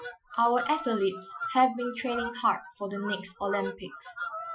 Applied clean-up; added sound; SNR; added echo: classical method Wiener filter.